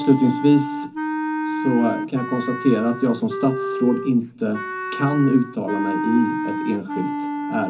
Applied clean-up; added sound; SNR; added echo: none; Wind instrument, woodwind instrument; 5 dB; reverberation time 0.3 s.